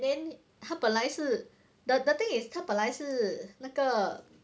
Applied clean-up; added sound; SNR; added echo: none; none; none; none.